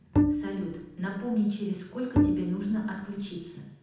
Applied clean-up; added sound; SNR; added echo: none; Bowed string instrument; -3 dB; reverberation time 0.8 s.